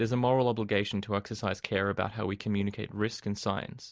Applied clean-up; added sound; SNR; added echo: none; none; none; none.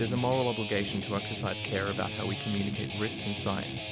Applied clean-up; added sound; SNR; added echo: none; Guitar; 1 dB; none.